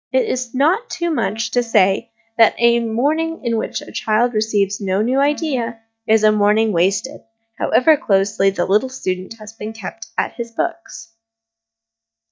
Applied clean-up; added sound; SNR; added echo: neural mask model DeepFilterNet 3.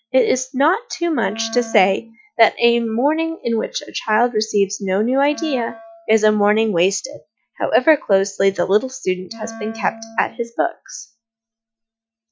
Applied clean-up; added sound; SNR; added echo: classical method Wiener filter.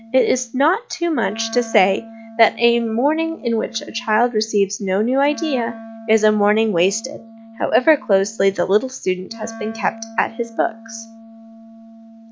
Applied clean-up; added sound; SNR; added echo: none; Wind instrument, woodwind instrument; 18 dB; none.